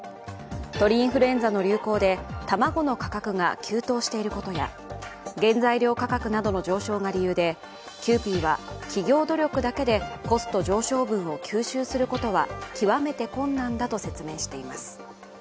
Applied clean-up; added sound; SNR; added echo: none; none; none; none.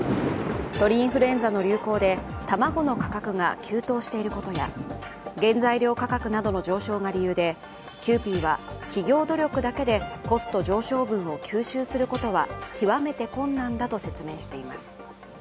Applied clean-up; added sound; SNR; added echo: none; Thunder; 12 dB; none.